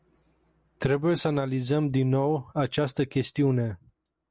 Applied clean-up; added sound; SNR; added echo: none; none; none; none.